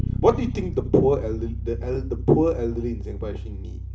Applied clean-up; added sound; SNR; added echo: none; Bass guitar; 6 dB; reverberation time 0.4 s.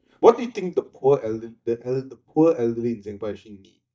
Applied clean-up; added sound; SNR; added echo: neural mask model DeepFilterNet 3.